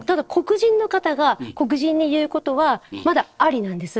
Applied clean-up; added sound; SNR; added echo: neural separator model SepFormer DNS4.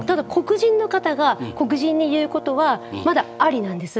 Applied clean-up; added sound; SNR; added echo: none; Brass instrument; 17 dB; none.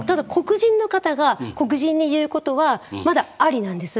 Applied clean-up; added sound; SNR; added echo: none; none; none; none.